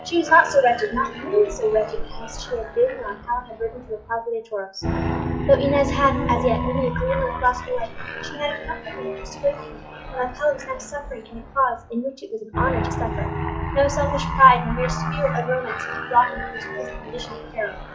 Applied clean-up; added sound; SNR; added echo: classical method WPE with log-MMSE.